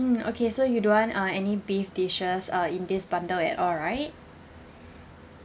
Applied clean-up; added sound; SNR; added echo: none; none; none; none.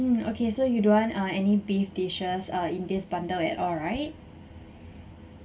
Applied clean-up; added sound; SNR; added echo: none; none; none; reverberation time 0.2 s.